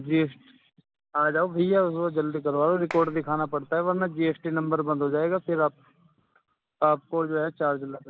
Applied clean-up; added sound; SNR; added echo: none; Clapping; 17 dB; none.